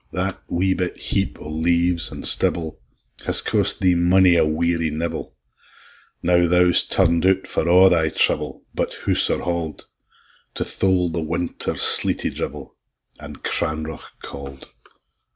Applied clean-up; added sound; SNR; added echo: none; none; none; none.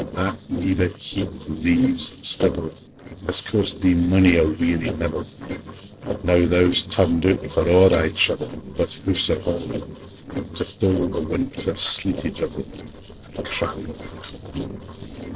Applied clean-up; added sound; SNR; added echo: neural separator model SepFormer DNS4.